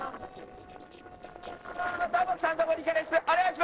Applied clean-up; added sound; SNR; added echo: neural separator model SepFormer DNS4.